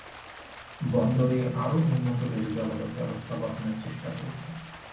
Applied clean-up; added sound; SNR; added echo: none; Stream; 16 dB; reverberation time 0.6 s.